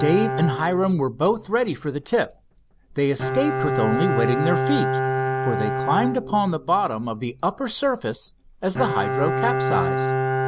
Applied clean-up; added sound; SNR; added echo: none; Bowed string instrument; 2 dB; none.